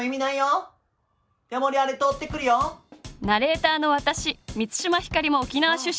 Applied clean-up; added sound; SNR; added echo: none; Drum / Drum kit; 16 dB; none.